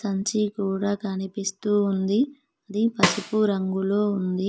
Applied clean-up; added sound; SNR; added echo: none; Snare drum; 5 dB; none.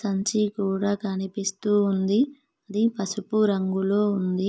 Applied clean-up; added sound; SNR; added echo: none; none; none; none.